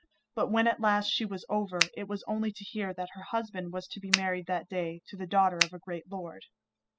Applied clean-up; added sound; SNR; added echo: classical method spectral subtraction.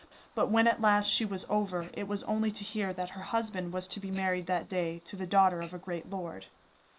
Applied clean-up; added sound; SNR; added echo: neural mask model Resemble Enhance denoiser.